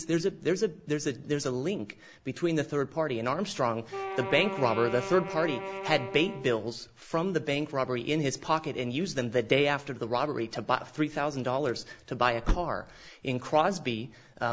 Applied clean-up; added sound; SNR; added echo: none; Slam / Car + Wind instrument, woodwind instrument; 7 dB; none.